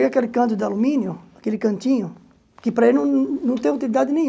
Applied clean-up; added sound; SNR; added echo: none; none; none; none.